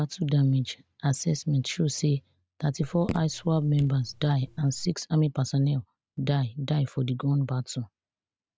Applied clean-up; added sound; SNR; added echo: none; Raindrop / Drip; 13 dB; none.